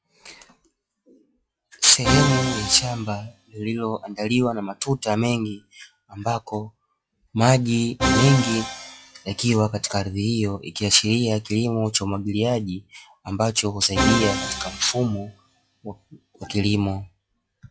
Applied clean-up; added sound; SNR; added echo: classical method log-MMSE.